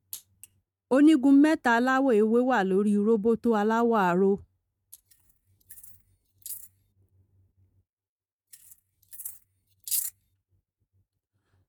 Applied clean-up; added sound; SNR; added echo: neural mask model RNNoise.